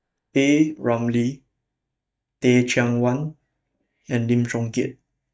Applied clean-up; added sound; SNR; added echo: neural mask model DeepFilterNet 3.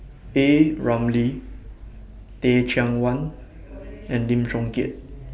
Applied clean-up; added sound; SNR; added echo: none; none; none; none.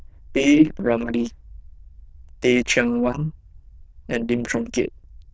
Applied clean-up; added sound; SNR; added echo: neural diffusion model UNIVERSE++.